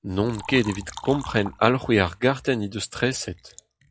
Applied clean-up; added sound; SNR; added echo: classical method log-MMSE.